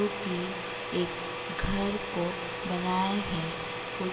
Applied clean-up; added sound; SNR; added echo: none; Domestic sounds, home sounds; 1 dB; reverberation time 2.8 s.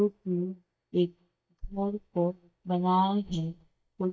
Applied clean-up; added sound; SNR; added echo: neural mask model DeepFilterNet 3.